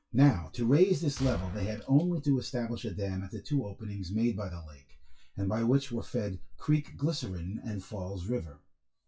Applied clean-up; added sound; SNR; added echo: classical method WPE with log-MMSE.